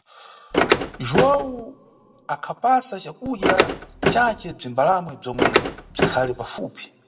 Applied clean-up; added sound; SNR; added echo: none; Car; -2 dB; reverberation time 0.7 s.